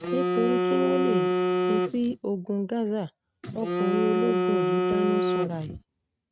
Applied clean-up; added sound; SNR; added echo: neural mask model RNNoise.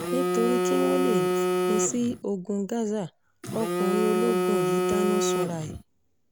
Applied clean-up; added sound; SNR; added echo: none; Telephone; -3 dB; none.